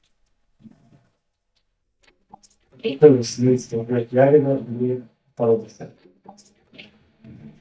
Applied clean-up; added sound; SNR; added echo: neural mask model DeepFilterNet 3.